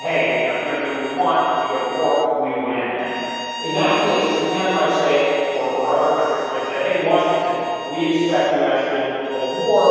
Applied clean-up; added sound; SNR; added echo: none; Bowed string instrument; 13 dB; reverberation time 2.2 s.